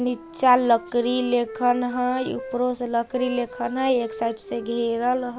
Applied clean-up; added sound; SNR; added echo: none; Wind instrument, woodwind instrument; 15 dB; none.